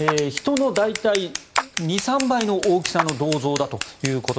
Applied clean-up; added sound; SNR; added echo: none; Clapping + Scissors; 7 dB; none.